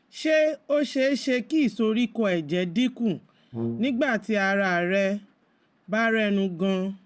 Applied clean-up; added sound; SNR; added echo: none; Brass instrument; 9 dB; none.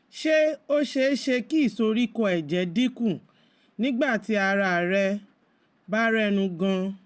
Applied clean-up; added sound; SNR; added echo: none; none; none; none.